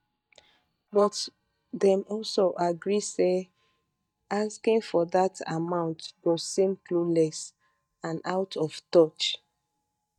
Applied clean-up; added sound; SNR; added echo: neural mask model DeepFilterNet 3.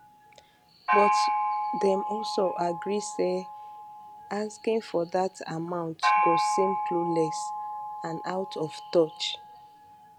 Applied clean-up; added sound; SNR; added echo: none; Gong; 0 dB; none.